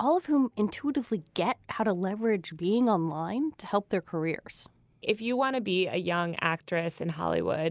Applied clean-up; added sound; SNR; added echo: none; none; none; none.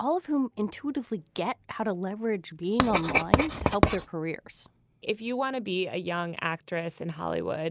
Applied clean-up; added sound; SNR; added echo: none; Writing; -3 dB; none.